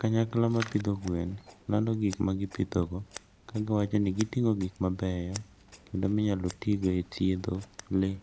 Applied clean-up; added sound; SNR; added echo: none; Scissors; 20 dB; none.